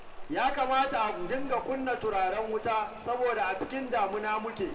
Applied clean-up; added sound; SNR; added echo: none; Rain; 12 dB; reverberation time 1.8 s.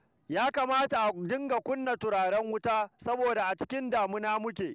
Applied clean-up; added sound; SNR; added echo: none; none; none; none.